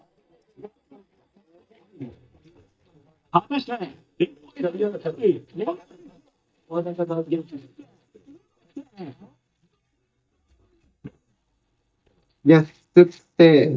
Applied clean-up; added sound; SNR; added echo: neural mask model DeepFilterNet 3.